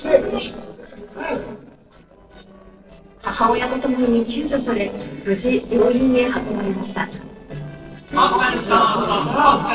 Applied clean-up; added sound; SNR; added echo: neural separator model SepFormer DNS4.